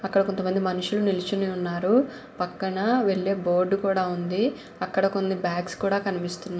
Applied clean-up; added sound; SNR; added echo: none; none; none; reverberation time 0.8 s.